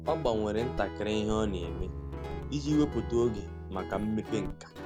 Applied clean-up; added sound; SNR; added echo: none; Bowed string instrument + Guitar; 6 dB; none.